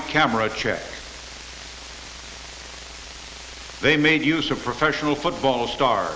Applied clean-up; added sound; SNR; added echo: none; none; none; none.